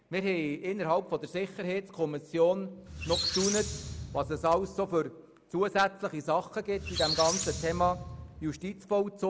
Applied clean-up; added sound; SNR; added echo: none; Squeak; 6 dB; none.